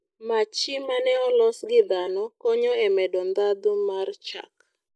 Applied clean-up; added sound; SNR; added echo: neural mask model Resemble Enhance denoiser.